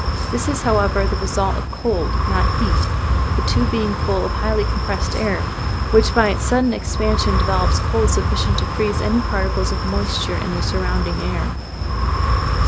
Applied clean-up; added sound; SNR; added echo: none; Wind; -3 dB; none.